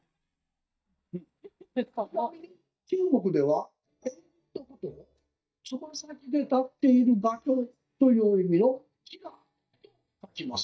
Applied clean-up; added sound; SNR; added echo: neural mask model DeepFilterNet 3.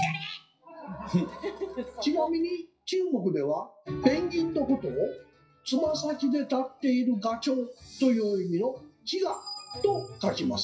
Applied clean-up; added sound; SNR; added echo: classical method WPE with log-MMSE.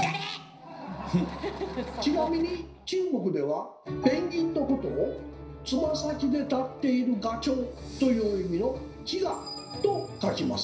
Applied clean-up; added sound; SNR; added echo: none; Bowed string instrument; 18 dB; reverberation time 0.5 s.